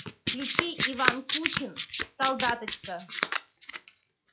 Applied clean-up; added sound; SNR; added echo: classical method log-MMSE.